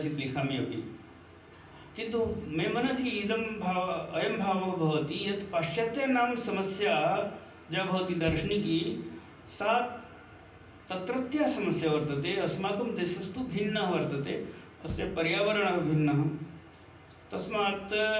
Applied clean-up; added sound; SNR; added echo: none; Bass drum; 14 dB; reverberation time 0.6 s.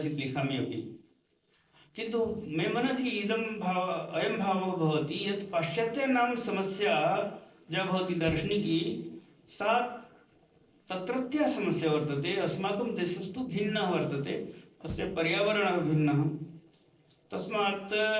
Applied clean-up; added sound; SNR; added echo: neural separator model SepFormer DNS4.